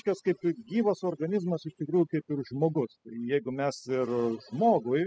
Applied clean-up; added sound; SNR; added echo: classical method spectral subtraction.